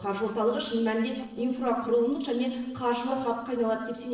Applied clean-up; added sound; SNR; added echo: neural separator model SepFormer DNS4.